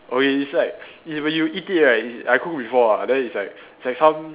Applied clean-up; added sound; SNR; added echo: none; none; none; none.